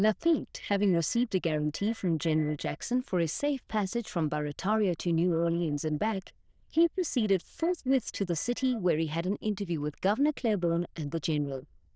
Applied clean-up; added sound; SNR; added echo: neural diffusion model UNIVERSE++.